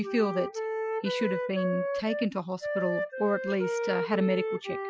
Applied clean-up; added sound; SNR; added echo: classical method Wiener filter.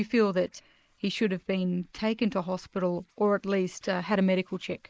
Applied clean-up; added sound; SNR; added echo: neural mask model Resemble Enhance denoiser.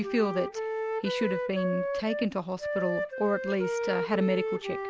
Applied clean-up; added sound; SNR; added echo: none; Wind instrument, woodwind instrument; 2 dB; none.